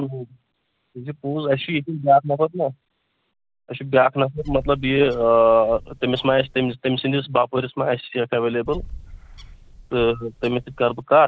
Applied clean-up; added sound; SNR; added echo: none; Bird; 17 dB; none.